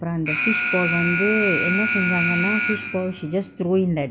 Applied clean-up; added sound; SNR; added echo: none; Alarm; 1 dB; none.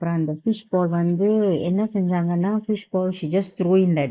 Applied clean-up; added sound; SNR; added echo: neural mask model Resemble Enhance denoiser.